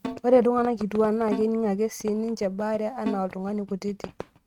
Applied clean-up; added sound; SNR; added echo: neural mask model RNNoise.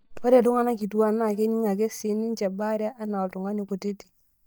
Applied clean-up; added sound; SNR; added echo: neural mask model DeepFilterNet 3.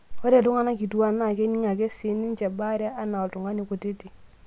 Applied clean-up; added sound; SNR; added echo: none; none; none; none.